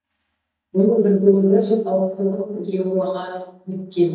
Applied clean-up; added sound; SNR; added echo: neural mask model DeepFilterNet 3.